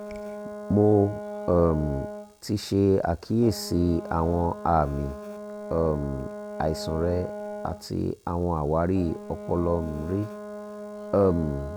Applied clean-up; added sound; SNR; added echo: none; Brass instrument; 12 dB; none.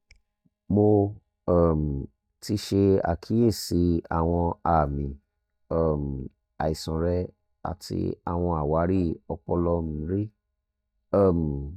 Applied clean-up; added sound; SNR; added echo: neural mask model DeepFilterNet 3.